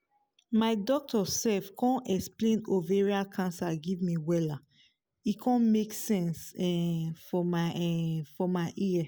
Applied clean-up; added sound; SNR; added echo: none; none; none; none.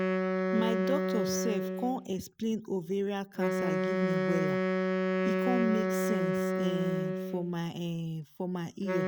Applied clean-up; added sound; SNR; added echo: none; Wind instrument, woodwind instrument; -3 dB; none.